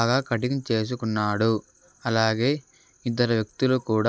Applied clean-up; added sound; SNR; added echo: none; none; none; none.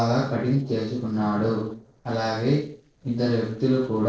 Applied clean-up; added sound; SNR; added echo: neural separator model SepFormer DNS4.